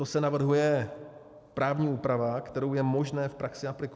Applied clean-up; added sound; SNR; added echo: none; none; none; none.